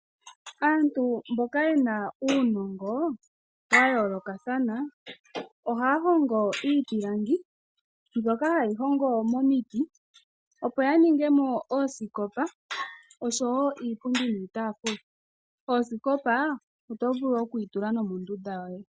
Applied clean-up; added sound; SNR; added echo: none; none; none; none.